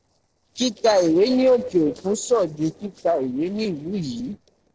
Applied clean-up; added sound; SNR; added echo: neural separator model SepFormer DNS4.